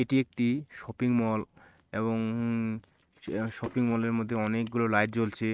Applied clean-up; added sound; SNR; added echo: neural mask model RNNoise.